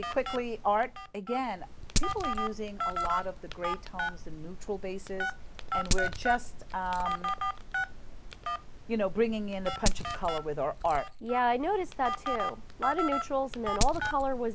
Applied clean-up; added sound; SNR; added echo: none; Glass + Telephone; 1 dB; none.